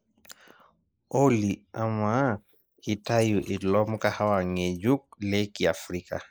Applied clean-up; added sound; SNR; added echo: neural mask model Resemble Enhance denoiser.